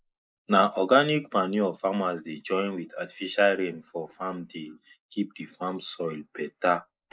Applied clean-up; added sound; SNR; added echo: neural mask model Resemble Enhance denoiser.